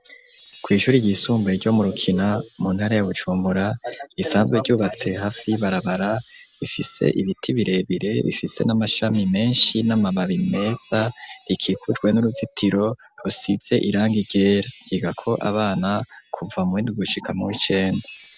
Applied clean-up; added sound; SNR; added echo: none; Chime; 18 dB; none.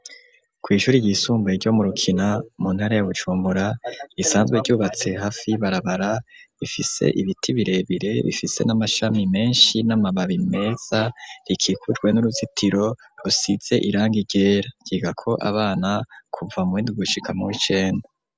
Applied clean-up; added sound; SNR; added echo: none; none; none; none.